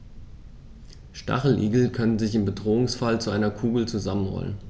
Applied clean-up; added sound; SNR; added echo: none; none; none; none.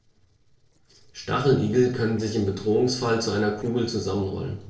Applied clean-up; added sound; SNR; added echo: neural separator model SepFormer DNS4.